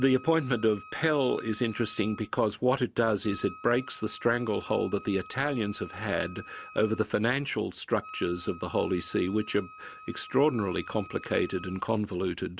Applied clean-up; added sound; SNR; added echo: none; Wind instrument, woodwind instrument; 19 dB; none.